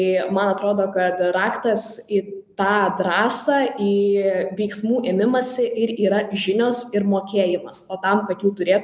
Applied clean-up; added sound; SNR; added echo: none; none; none; none.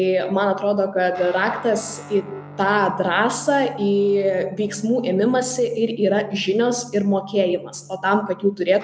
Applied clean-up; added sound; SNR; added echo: none; Guitar; 20 dB; none.